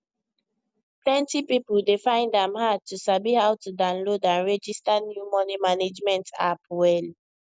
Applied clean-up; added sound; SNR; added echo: none; none; none; none.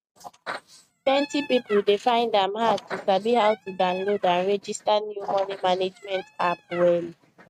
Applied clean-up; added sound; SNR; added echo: neural mask model RNNoise.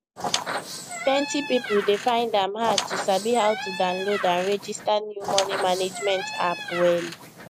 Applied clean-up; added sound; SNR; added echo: none; Squeak; 7 dB; none.